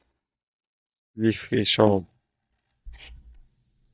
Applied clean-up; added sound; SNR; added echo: neural mask model DeepFilterNet 3.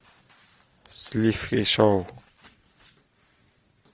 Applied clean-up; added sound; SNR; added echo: none; none; none; none.